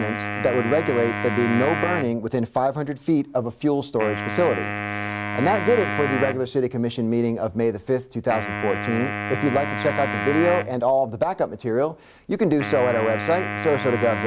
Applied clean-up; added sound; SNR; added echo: none; Wind instrument, woodwind instrument; 7 dB; none.